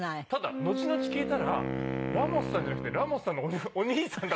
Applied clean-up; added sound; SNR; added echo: none; Wind instrument, woodwind instrument; 3 dB; none.